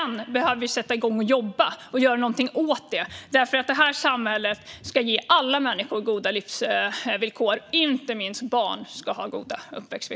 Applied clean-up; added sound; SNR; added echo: none; none; none; none.